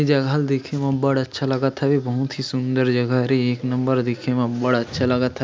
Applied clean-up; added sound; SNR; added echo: none; none; none; none.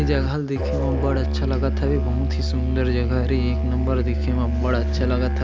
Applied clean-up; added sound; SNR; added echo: none; Musical instrument; -3 dB; none.